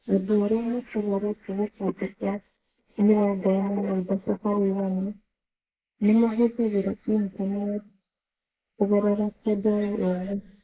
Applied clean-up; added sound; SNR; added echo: neural mask model Resemble Enhance denoiser.